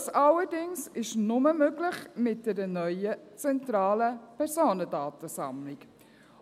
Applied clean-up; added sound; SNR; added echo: none; none; none; none.